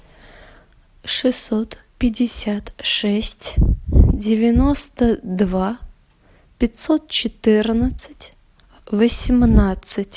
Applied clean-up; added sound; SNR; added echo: none; none; none; none.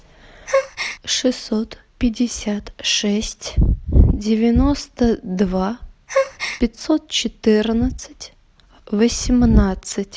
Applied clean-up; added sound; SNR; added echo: none; Gasp; 9 dB; none.